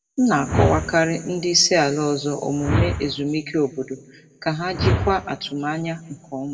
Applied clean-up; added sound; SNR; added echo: none; Whoosh, swoosh, swish; 5 dB; reverberation time 0.8 s.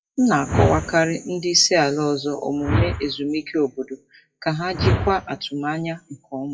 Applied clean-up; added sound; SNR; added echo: classical method WPE with log-MMSE.